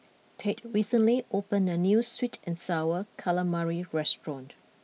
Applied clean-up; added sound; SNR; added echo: none; none; none; none.